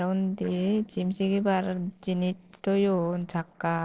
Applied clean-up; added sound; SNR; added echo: neural separator model SepFormer DNS4.